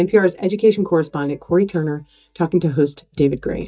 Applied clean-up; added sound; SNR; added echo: neural mask model DeepFilterNet 3.